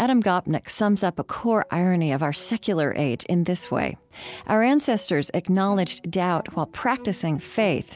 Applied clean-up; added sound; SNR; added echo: none; none; none; none.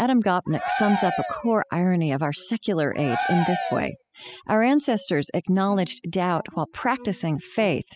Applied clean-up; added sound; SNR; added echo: classical method spectral subtraction.